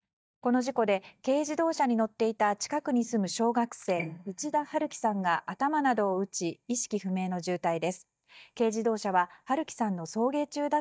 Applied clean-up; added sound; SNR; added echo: neural mask model DeepFilterNet 3.